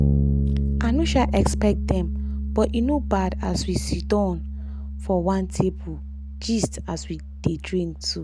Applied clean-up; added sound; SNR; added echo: none; Bass guitar; 1 dB; none.